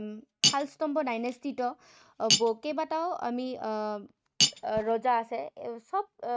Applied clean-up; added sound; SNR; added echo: neural mask model RNNoise.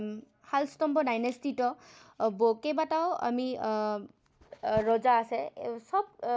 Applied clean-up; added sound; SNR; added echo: none; none; none; none.